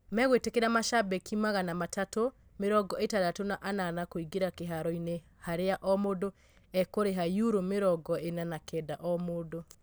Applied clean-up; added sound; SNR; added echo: none; none; none; none.